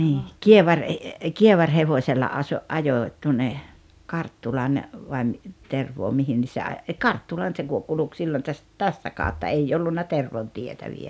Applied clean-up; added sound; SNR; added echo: none; none; none; none.